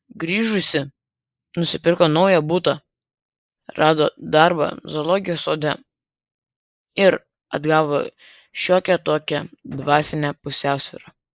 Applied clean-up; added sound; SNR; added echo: neural mask model Resemble Enhance denoiser.